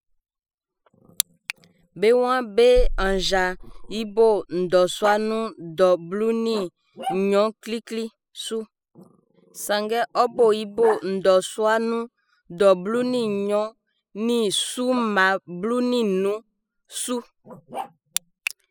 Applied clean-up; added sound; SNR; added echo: classical method spectral subtraction.